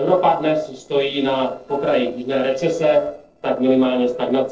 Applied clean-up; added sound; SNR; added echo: neural separator model SepFormer DNS4.